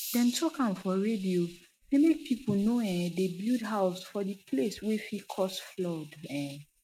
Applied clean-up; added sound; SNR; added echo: neural mask model RNNoise.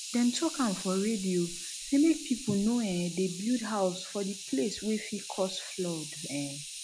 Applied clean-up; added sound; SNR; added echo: none; Hiss; 8 dB; none.